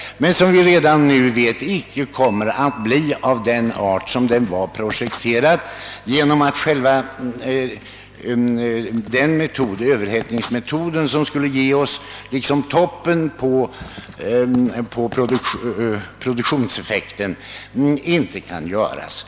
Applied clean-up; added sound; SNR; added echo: none; Writing + Bicycle bell; 18 dB; none.